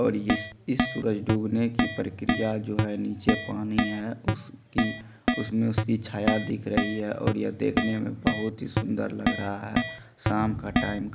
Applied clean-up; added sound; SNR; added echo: none; Keyboard (musical); 0 dB; none.